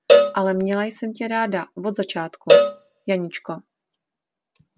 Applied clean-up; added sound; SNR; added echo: none; Cowbell; -5 dB; none.